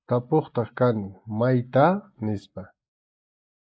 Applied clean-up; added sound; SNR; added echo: neural mask model Resemble Enhance denoiser.